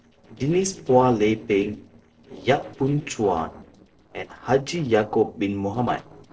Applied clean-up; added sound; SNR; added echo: neural separator model SepFormer DNS4.